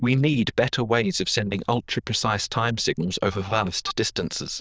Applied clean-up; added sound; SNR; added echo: neural diffusion model UNIVERSE++.